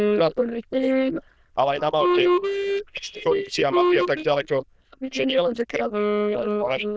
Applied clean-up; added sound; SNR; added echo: neural diffusion model UNIVERSE++.